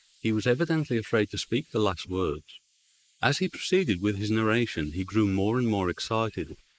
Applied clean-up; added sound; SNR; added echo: neural mask model Resemble Enhance denoiser.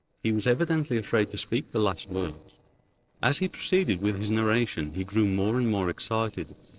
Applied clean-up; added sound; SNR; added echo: neural separator model SepFormer DNS4.